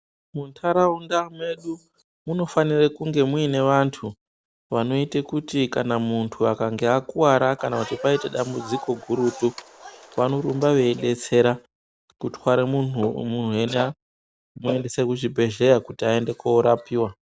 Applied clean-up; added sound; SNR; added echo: none; Bus; 16 dB; none.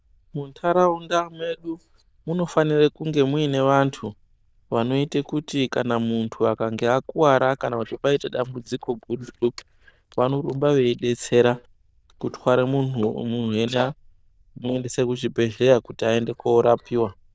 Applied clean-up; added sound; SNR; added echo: neural diffusion model UNIVERSE++.